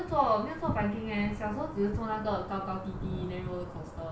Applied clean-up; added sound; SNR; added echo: none; none; none; none.